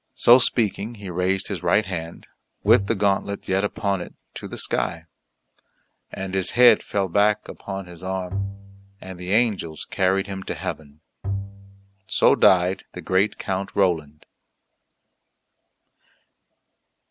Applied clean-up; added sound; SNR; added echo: none; Bowed string instrument; 7 dB; none.